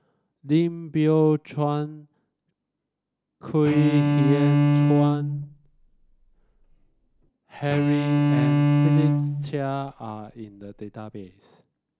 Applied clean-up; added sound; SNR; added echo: none; Bowed string instrument; -4 dB; none.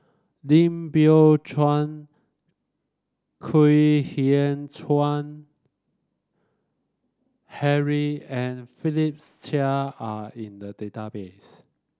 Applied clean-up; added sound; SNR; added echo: none; none; none; none.